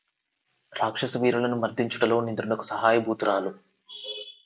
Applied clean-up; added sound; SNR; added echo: none; none; none; none.